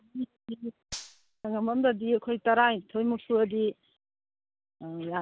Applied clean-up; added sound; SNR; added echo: none; Gunshot, gunfire; 17 dB; none.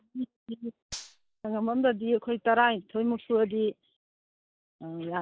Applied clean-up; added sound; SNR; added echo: neural mask model DeepFilterNet 3.